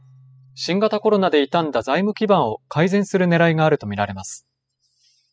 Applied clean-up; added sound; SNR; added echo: classical method spectral subtraction.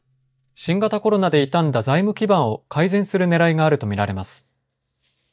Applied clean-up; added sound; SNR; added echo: neural mask model DeepFilterNet 3.